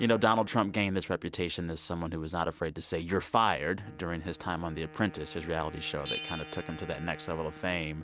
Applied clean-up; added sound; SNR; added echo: none; Wind instrument, woodwind instrument + Bell; 16 dB; none.